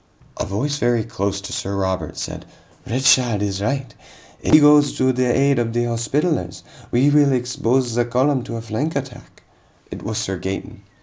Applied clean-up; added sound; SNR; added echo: none; none; none; none.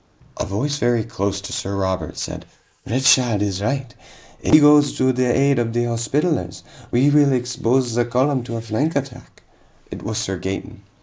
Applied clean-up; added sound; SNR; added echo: neural mask model Resemble Enhance denoiser.